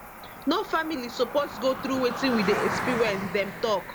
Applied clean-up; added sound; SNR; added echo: none; Cricket; 6 dB; none.